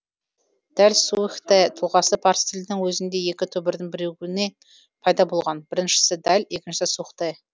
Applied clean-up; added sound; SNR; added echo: none; none; none; none.